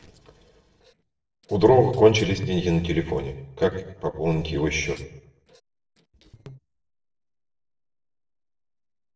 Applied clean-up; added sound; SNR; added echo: neural separator model SepFormer DNS4.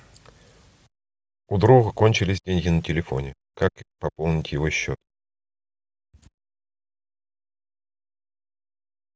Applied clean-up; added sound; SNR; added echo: none; none; none; none.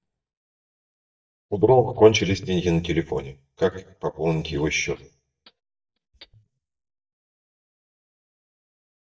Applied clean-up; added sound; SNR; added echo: neural mask model DeepFilterNet 3.